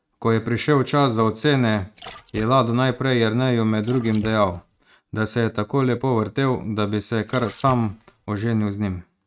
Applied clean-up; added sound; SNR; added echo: neural mask model RNNoise.